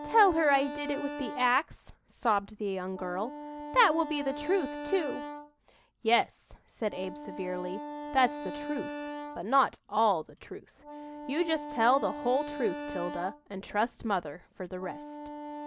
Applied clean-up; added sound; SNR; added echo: none; Wind instrument, woodwind instrument; 10 dB; none.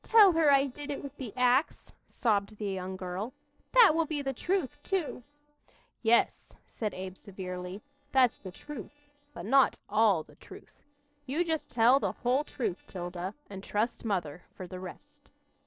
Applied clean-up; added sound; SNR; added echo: neural separator model SepFormer DNS4.